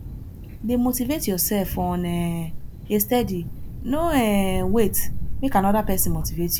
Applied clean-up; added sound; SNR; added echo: none; Thunder; 4 dB; none.